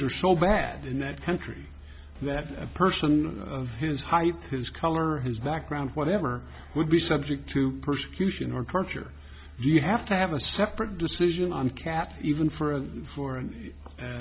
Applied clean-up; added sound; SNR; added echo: none; none; none; none.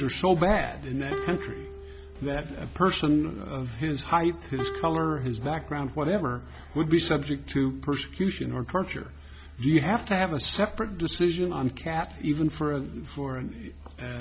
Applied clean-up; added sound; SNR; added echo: none; Plucked string instrument; 13 dB; none.